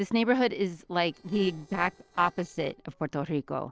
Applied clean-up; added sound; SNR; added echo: neural separator model SepFormer DNS4.